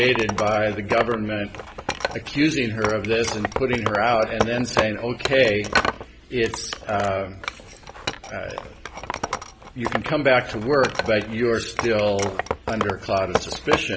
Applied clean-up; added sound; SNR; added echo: none; Wood; 6 dB; none.